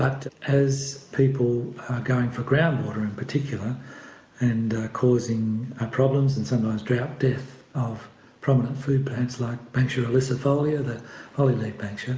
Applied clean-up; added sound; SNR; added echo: none; none; none; none.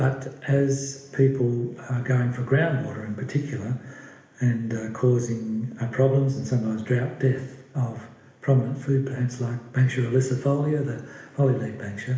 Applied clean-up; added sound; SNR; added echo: none; none; none; reverberation time 1.0 s.